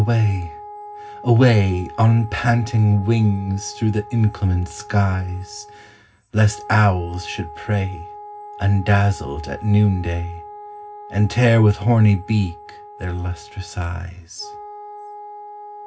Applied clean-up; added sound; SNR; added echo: none; Wind instrument, woodwind instrument; 17 dB; reverberation time 0.4 s.